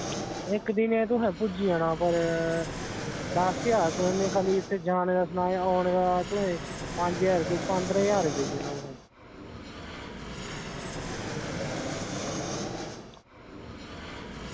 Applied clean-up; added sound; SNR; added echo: none; Fixed-wing aircraft, airplane; 7 dB; none.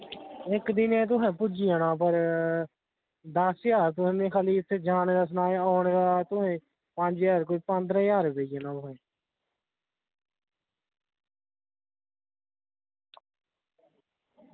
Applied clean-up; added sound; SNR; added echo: none; none; none; none.